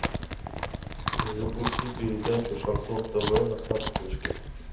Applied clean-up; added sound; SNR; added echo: none; Chewing, mastication; 0 dB; reverberation time 0.7 s.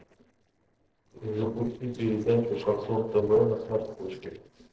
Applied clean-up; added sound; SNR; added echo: neural separator model SepFormer DNS4.